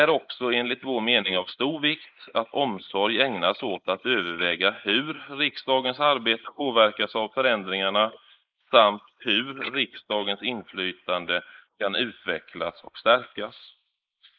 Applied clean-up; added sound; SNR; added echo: neural mask model Resemble Enhance denoiser.